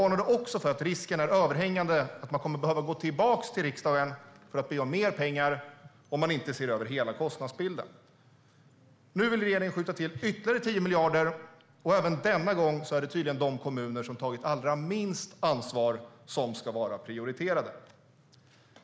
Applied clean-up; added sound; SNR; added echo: none; none; none; none.